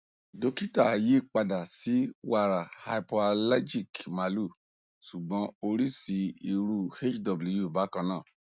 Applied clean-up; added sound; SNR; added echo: none; none; none; none.